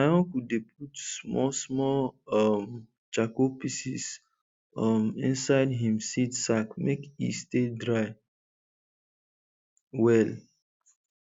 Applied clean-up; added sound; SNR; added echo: none; none; none; none.